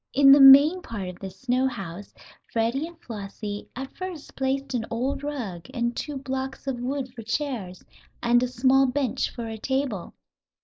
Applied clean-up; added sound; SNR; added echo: neural mask model Resemble Enhance denoiser.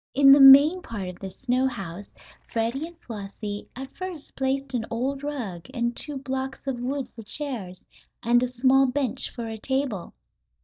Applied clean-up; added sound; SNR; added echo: neural mask model DeepFilterNet 3.